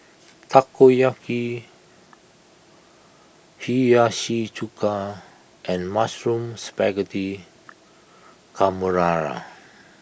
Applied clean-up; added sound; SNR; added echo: none; none; none; none.